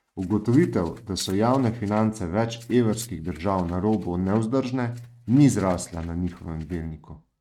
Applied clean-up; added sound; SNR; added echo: neural mask model RNNoise.